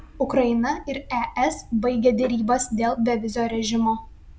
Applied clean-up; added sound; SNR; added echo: none; Dog; 19 dB; none.